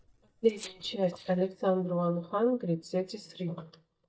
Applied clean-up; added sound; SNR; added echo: neural mask model DeepFilterNet 3.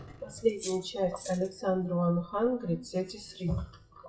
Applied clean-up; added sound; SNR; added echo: classical method WPE with log-MMSE.